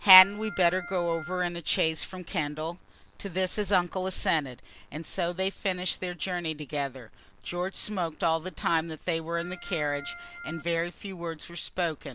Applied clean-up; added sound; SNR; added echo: none; Organ; 13 dB; none.